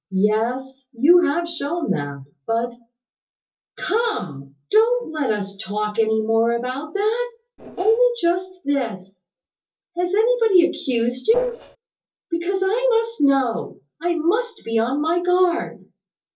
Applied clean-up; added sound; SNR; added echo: neural separator model SepFormer DNS4.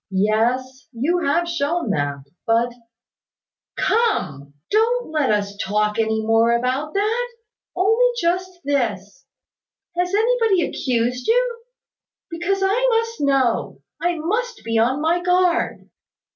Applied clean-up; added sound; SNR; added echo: none; none; none; none.